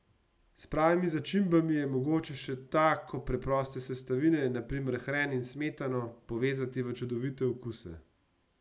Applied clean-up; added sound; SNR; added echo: none; none; none; none.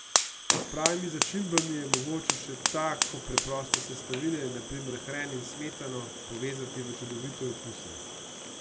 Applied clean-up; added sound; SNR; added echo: none; Fire; -2 dB; none.